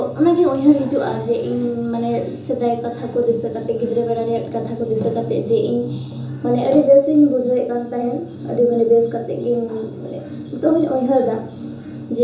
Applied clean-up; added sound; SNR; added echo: none; none; none; reverberation time 0.6 s.